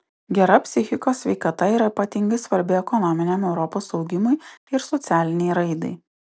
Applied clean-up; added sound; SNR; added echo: none; none; none; none.